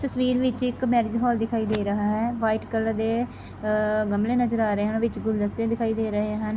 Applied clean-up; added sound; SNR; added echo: none; none; none; none.